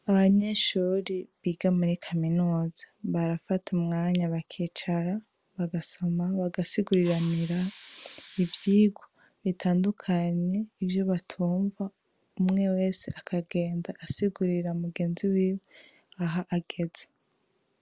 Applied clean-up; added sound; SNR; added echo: none; Hiss; 14 dB; none.